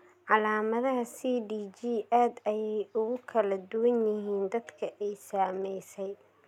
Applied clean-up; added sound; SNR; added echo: none; none; none; none.